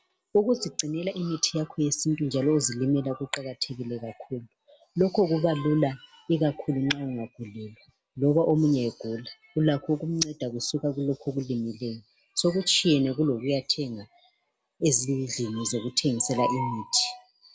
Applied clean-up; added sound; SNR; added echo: none; none; none; none.